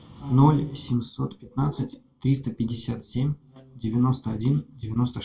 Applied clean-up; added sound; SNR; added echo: none; none; none; reverberation time 0.2 s.